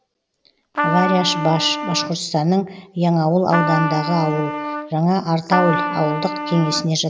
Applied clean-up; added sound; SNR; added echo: none; Trumpet; 5 dB; none.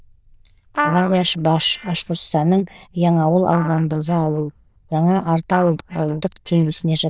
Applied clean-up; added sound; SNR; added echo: neural diffusion model UNIVERSE++.